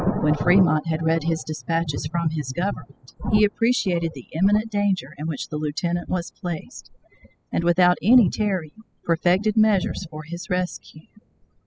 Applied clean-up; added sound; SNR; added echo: classical method spectral subtraction.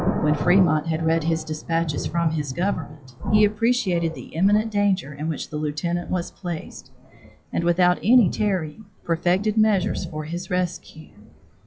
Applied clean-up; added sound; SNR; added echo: classical method log-MMSE.